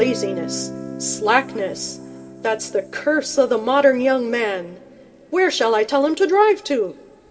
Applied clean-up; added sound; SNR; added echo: none; Guitar; 15 dB; reverberation time 2.1 s.